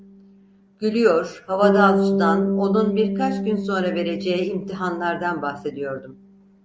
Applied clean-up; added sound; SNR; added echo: none; Bass guitar; 2 dB; none.